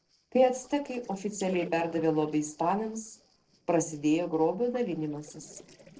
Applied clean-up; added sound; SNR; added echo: neural separator model SepFormer DNS4.